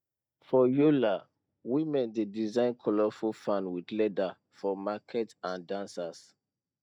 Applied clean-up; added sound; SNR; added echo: neural mask model DeepFilterNet 3.